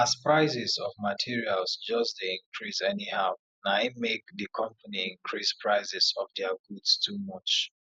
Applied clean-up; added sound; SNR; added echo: none; none; none; none.